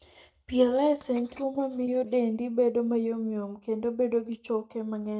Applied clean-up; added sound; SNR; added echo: neural mask model DeepFilterNet 3.